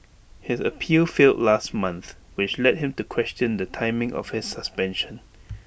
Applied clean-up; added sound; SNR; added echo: none; none; none; none.